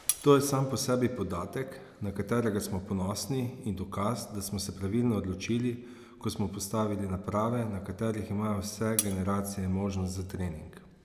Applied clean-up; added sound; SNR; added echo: none; Cutlery, silverware; 4 dB; none.